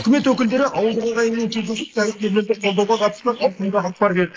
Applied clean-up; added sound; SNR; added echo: neural mask model Resemble Enhance denoiser.